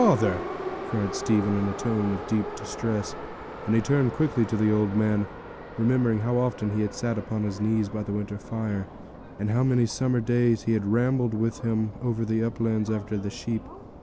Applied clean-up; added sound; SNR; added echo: none; Subway, metro, underground; 12 dB; none.